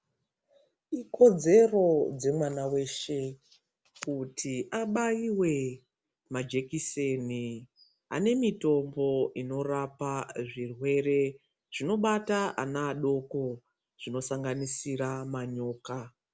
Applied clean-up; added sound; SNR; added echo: none; none; none; none.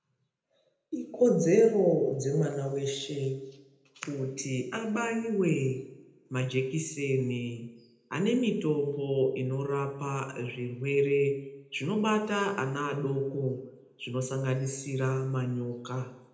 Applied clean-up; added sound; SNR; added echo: none; none; none; reverberation time 0.8 s.